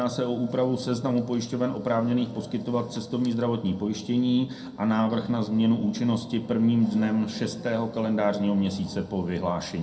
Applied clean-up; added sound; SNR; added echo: none; none; none; reverberation time 0.2 s.